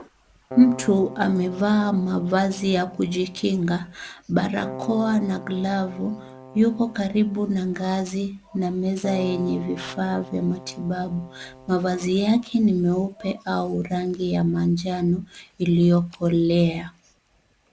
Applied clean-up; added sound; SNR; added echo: none; Keyboard (musical); 17 dB; none.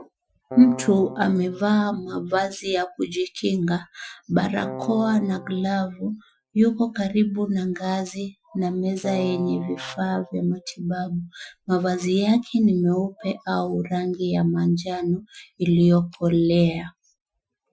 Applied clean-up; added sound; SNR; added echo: classical method Wiener filter.